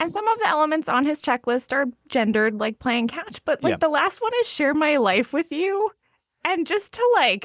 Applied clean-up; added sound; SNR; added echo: neural mask model Resemble Enhance denoiser.